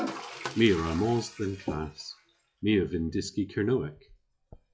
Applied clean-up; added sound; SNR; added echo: classical method log-MMSE.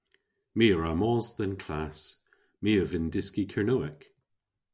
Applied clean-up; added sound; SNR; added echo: none; none; none; none.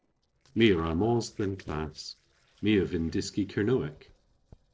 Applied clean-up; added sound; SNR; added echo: neural separator model SepFormer DNS4.